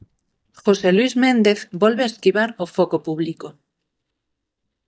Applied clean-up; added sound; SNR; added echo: neural mask model DeepFilterNet 3.